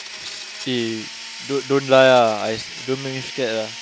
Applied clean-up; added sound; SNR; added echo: none; Domestic sounds, home sounds; 13 dB; none.